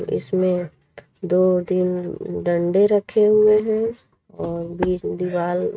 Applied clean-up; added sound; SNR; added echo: neural mask model RNNoise.